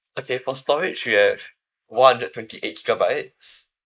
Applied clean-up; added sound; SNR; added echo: neural mask model Resemble Enhance denoiser.